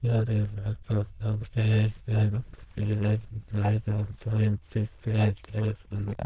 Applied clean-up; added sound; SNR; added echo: neural diffusion model UNIVERSE++.